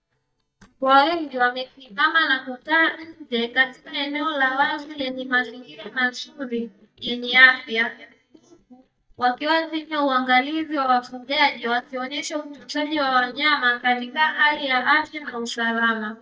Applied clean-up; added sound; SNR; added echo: neural mask model DeepFilterNet 3.